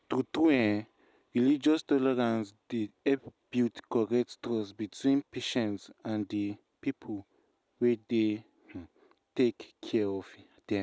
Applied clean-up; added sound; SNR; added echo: none; none; none; none.